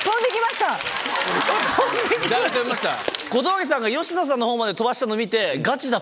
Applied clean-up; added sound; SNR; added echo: none; none; none; none.